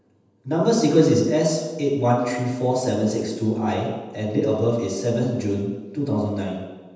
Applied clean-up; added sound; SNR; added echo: none; none; none; reverberation time 1.1 s.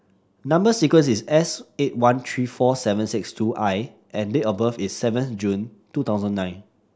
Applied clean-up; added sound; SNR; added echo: none; none; none; none.